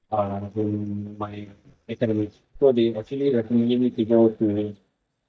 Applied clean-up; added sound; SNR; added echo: neural mask model DeepFilterNet 3.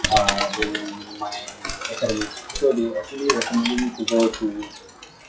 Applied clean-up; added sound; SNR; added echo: classical method WPE with log-MMSE.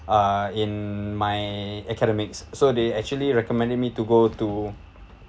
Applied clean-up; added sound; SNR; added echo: none; none; none; none.